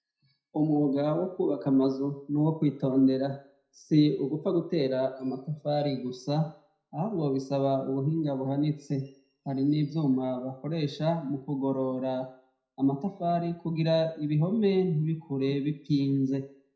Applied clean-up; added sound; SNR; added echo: none; none; none; reverberation time 0.5 s.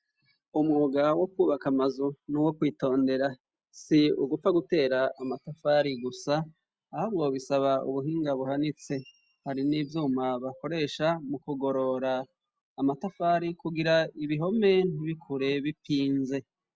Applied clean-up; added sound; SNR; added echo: none; none; none; none.